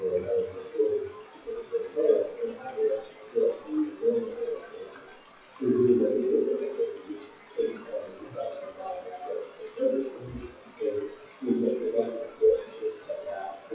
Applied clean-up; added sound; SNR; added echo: classical method WPE with log-MMSE.